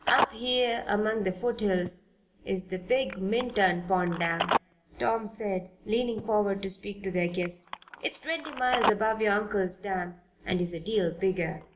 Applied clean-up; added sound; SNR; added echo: none; Telephone; 8 dB; reverberation time 0.2 s.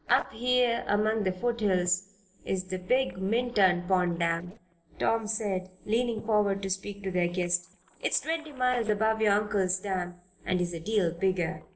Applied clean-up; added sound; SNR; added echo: neural separator model SepFormer DNS4.